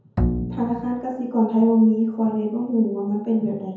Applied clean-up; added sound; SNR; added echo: none; Bowed string instrument; 6 dB; reverberation time 0.9 s.